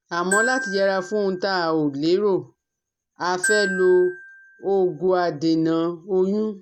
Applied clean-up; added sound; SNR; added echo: none; Glockenspiel; 10 dB; none.